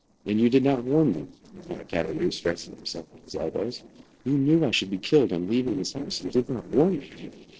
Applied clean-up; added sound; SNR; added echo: neural separator model SepFormer DNS4.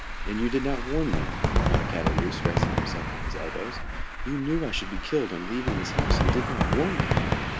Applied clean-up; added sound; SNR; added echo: none; Traffic noise, roadway noise + Fireworks; -4 dB; none.